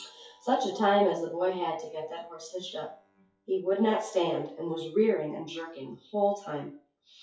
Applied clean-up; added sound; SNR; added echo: classical method WPE with log-MMSE.